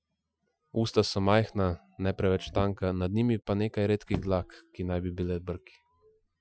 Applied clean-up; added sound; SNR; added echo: classical method Wiener filter.